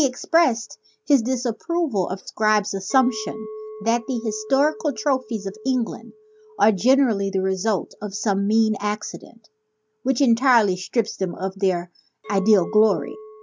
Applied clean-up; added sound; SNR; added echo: none; Chink, clink; 19 dB; none.